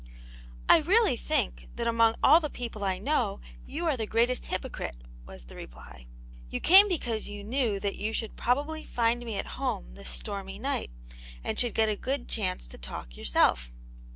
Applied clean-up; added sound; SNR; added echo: none; none; none; none.